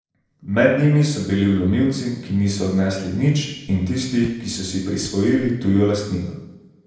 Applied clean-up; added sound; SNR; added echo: neural separator model SepFormer DNS4.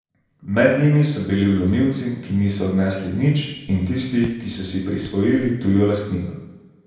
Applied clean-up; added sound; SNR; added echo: none; Raindrop / Drip; 19 dB; reverberation time 0.9 s.